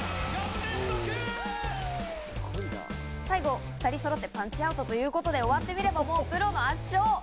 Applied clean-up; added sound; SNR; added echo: none; Accelerating, revving, vroom; 16 dB; none.